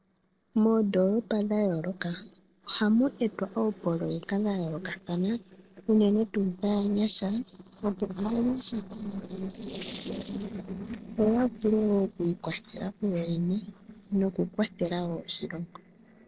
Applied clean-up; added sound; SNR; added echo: neural separator model SepFormer DNS4.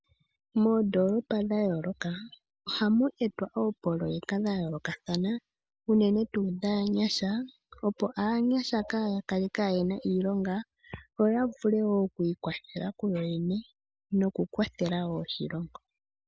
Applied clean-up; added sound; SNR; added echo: none; none; none; none.